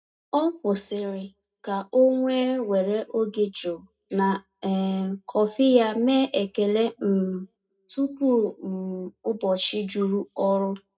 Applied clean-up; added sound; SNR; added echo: none; none; none; reverberation time 0.2 s.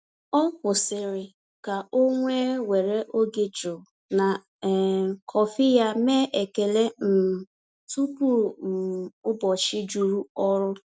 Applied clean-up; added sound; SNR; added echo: none; none; none; none.